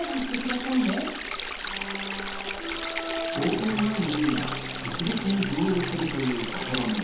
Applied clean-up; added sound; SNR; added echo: none; Stream; 5 dB; reverberation time 0.8 s.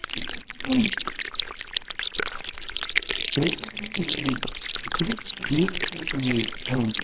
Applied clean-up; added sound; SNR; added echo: neural separator model SepFormer WHAMR!.